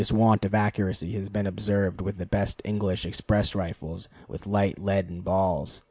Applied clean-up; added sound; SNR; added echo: none; none; none; none.